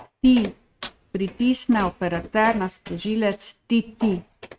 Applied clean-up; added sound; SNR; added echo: neural mask model RNNoise.